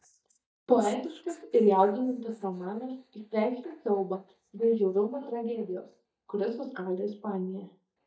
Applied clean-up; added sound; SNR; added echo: neural mask model DeepFilterNet 3.